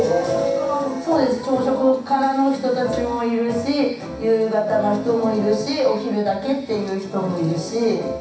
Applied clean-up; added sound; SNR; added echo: none; none; none; reverberation time 0.7 s.